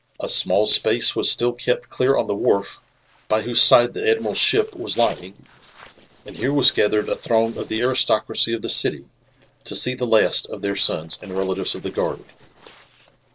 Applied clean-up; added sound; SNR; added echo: neural separator model SepFormer DNS4.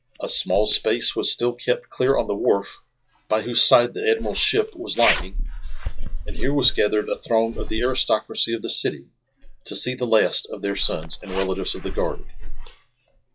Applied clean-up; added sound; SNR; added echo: classical method log-MMSE.